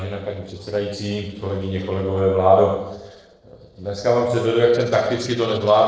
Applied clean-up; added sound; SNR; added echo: neural separator model SepFormer DNS4.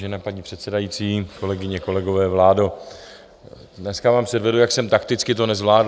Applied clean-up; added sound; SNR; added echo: none; none; none; none.